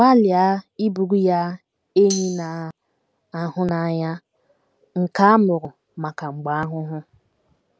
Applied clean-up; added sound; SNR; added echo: none; Tambourine; 11 dB; none.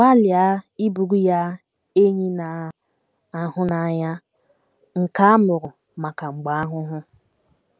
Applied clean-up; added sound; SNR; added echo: none; none; none; none.